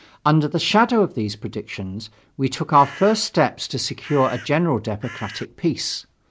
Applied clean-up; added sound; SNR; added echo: none; Bird; 15 dB; none.